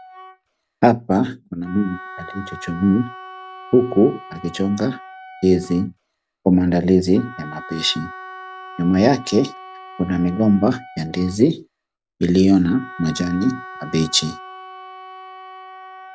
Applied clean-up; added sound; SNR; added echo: none; Wind instrument, woodwind instrument; 17 dB; none.